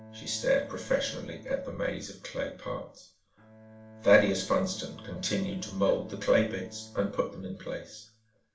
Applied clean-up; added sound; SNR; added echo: none; Bowed string instrument; 19 dB; reverberation time 0.4 s.